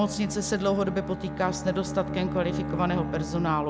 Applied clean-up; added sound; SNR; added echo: none; Bowed string instrument; 6 dB; none.